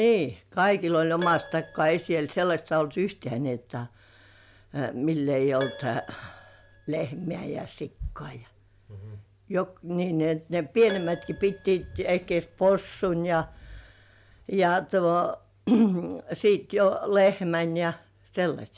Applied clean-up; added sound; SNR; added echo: none; Keyboard (musical); 20 dB; none.